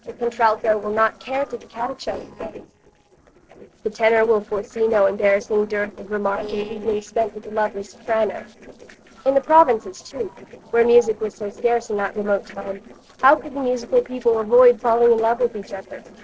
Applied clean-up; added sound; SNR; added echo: neural separator model SepFormer DNS4.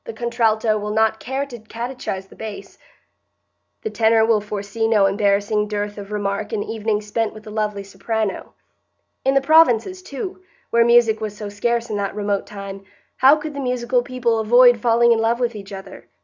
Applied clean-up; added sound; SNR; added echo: none; none; none; none.